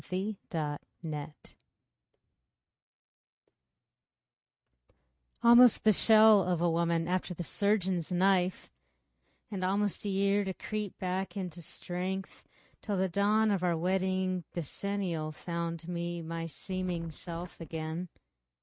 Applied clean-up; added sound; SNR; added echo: neural mask model RNNoise.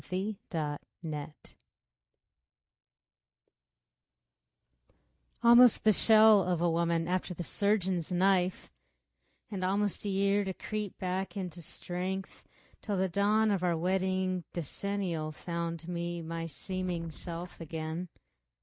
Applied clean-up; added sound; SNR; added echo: neural mask model DeepFilterNet 3.